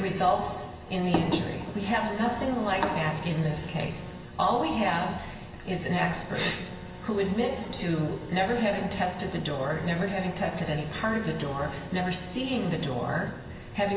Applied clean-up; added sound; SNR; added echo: none; Organ; 18 dB; reverberation time 1.1 s.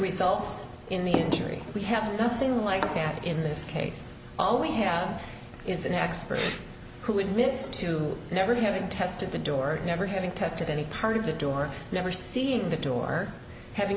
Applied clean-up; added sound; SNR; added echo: none; none; none; none.